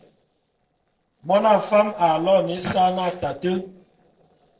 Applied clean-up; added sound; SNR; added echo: neural separator model SepFormer DNS4.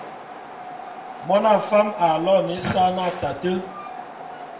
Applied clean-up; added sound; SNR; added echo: none; Train; 13 dB; reverberation time 0.5 s.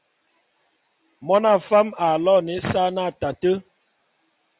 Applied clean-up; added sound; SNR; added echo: none; none; none; none.